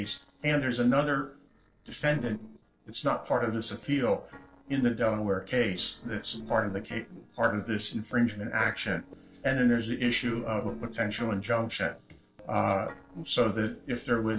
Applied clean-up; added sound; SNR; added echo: neural separator model SepFormer DNS4.